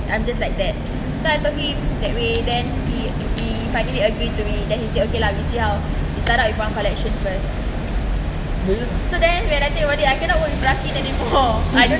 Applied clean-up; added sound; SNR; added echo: none; none; none; none.